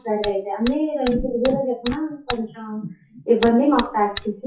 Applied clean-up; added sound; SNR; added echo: classical method WPE with log-MMSE.